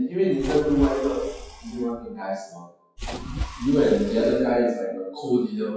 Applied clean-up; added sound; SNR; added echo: classical method WPE with log-MMSE.